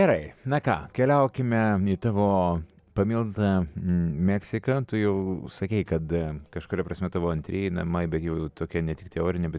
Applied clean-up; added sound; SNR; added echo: none; none; none; none.